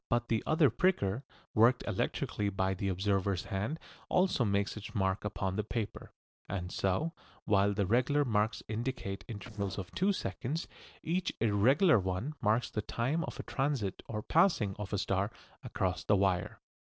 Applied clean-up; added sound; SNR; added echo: neural separator model SepFormer DNS4.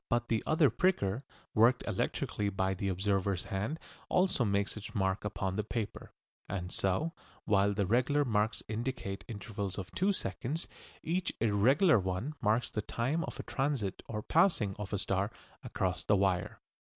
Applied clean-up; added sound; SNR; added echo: none; none; none; none.